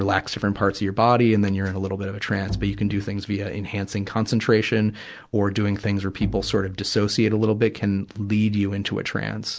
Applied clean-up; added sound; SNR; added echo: none; Bowed string instrument; 12 dB; none.